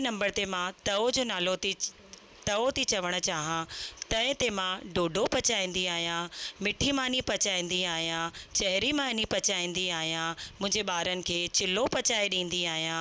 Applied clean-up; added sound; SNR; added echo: none; none; none; none.